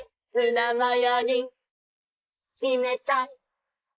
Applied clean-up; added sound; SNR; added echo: neural mask model Resemble Enhance denoiser.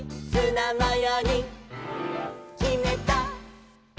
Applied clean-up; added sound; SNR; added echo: none; Bell; 17 dB; none.